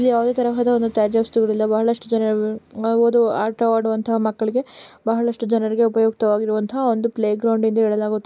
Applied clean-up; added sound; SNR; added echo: none; none; none; none.